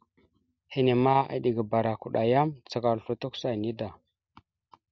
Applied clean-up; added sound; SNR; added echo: none; none; none; none.